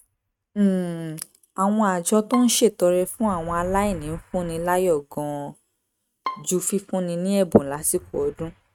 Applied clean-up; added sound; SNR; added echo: neural mask model RNNoise.